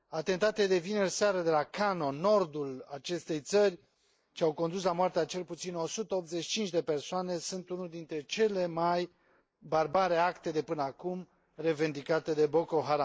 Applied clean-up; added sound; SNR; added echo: neural mask model Resemble Enhance denoiser.